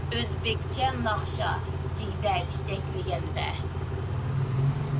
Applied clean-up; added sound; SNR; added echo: none; Idling / Accelerating, revving, vroom / Car; -4 dB; none.